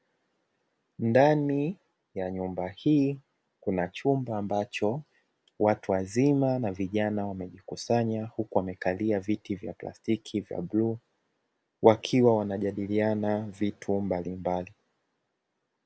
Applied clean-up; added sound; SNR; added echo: none; none; none; none.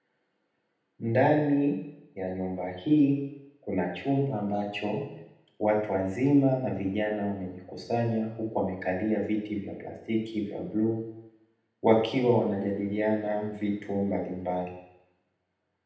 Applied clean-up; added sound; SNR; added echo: none; none; none; reverberation time 0.8 s.